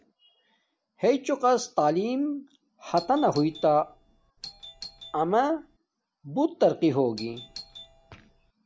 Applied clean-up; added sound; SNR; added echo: none; Doorbell; 19 dB; none.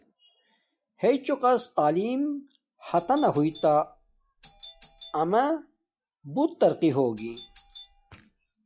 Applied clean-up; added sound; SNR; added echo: classical method log-MMSE.